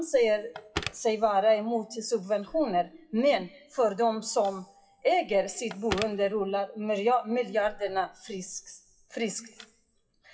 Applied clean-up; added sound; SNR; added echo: classical method WPE with log-MMSE.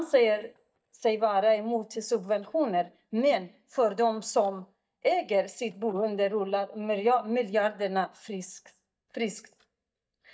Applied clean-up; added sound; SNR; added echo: neural mask model DeepFilterNet 3.